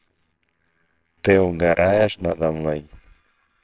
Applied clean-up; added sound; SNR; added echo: neural separator model SepFormer WHAMR!.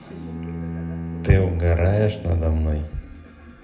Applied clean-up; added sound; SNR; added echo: none; Bowed string instrument; 11 dB; reverberation time 1.3 s.